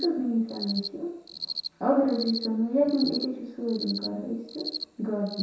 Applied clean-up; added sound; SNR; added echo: none; Cricket; 10 dB; reverberation time 0.7 s.